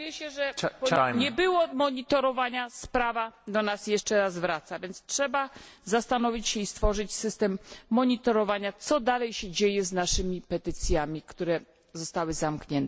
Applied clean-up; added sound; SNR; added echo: none; none; none; none.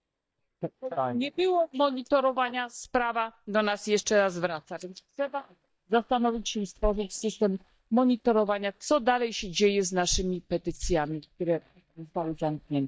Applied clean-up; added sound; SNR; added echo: neural mask model DeepFilterNet 3.